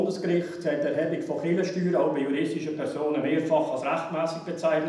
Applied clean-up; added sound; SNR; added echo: none; none; none; reverberation time 0.8 s.